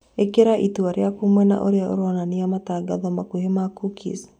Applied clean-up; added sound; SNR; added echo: none; none; none; none.